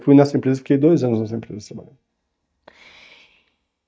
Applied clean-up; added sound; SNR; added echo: neural mask model DeepFilterNet 3.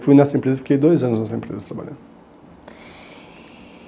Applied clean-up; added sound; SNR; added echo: none; none; none; none.